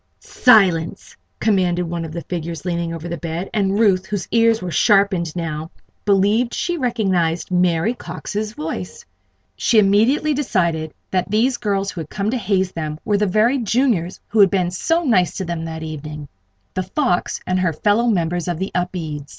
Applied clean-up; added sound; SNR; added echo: none; none; none; none.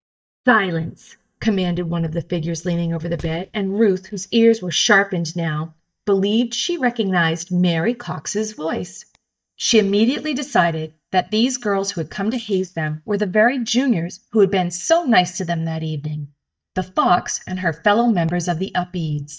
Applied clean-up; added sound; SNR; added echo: neural mask model DeepFilterNet 3.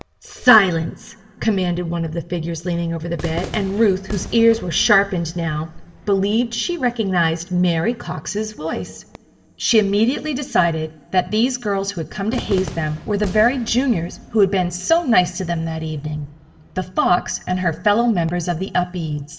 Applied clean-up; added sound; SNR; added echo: none; Cheering / Fireworks; 18 dB; reverberation time 1.0 s.